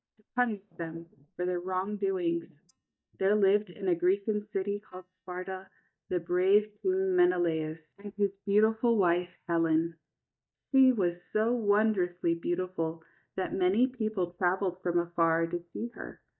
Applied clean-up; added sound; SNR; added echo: neural mask model DeepFilterNet 3.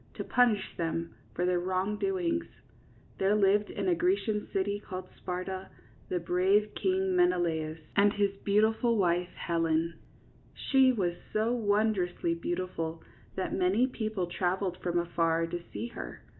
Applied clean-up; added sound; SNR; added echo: none; none; none; none.